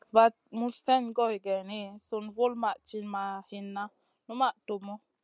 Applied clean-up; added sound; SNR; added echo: none; none; none; none.